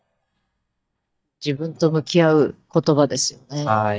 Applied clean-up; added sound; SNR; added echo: neural mask model DeepFilterNet 3.